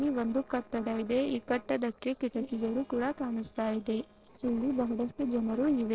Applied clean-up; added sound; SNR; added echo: neural separator model SepFormer DNS4.